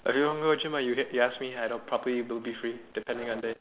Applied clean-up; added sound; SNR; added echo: none; none; none; none.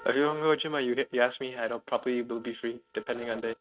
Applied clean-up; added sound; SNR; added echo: neural mask model RNNoise.